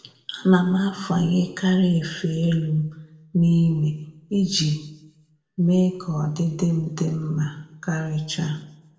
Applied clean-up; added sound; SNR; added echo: none; none; none; reverberation time 0.6 s.